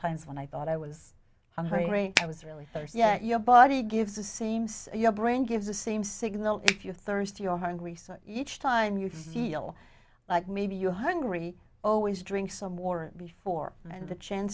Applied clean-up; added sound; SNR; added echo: none; Finger snapping; -1 dB; none.